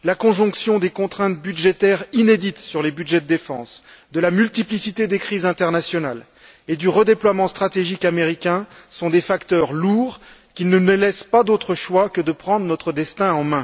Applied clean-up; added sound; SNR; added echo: none; none; none; none.